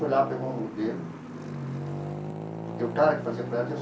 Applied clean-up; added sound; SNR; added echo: none; Traffic noise, roadway noise; 5 dB; reverberation time 0.3 s.